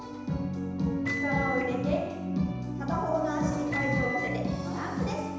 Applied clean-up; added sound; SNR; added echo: none; Microwave oven; 5 dB; reverberation time 1.0 s.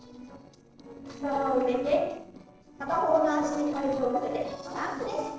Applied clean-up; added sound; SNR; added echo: neural separator model SepFormer DNS4.